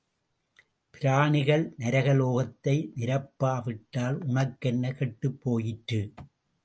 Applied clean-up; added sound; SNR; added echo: none; none; none; none.